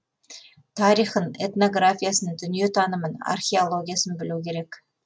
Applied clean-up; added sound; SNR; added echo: none; none; none; none.